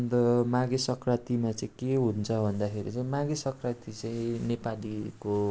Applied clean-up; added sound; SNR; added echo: none; none; none; none.